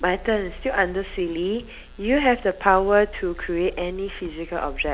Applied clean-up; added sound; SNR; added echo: none; Engine / Car; 14 dB; none.